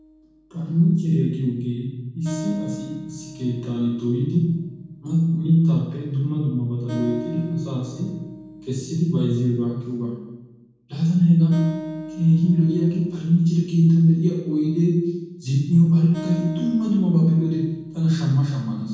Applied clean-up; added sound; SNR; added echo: none; Acoustic guitar; 18 dB; reverberation time 1.1 s.